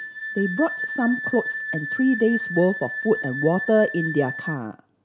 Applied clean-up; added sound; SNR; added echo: none; Wind instrument, woodwind instrument; 7 dB; none.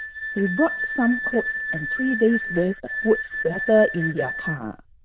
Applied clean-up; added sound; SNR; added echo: neural diffusion model UNIVERSE++.